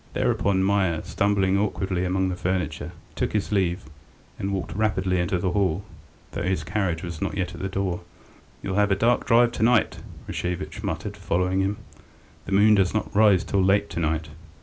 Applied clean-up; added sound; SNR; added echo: none; none; none; none.